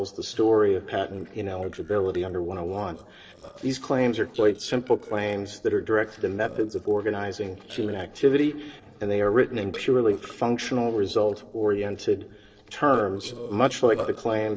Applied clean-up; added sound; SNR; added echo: neural separator model SepFormer DNS4.